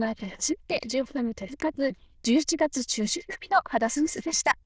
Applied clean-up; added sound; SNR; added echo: neural diffusion model UNIVERSE++.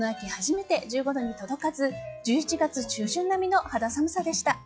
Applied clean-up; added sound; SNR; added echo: classical method log-MMSE.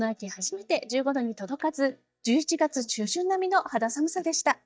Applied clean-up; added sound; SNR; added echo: neural mask model DeepFilterNet 3.